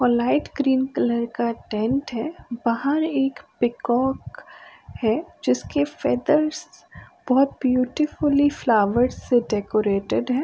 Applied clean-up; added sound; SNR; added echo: none; none; none; none.